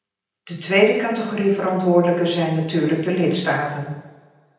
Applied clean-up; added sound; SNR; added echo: none; none; none; reverberation time 0.9 s.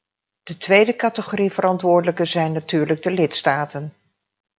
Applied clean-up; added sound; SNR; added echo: none; none; none; none.